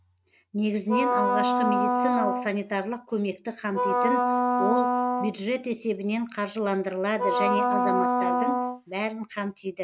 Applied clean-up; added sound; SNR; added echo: neural mask model RNNoise.